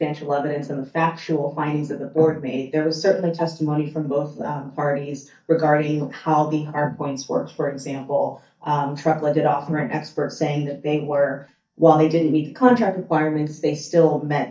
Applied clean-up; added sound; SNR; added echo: neural mask model DeepFilterNet 3.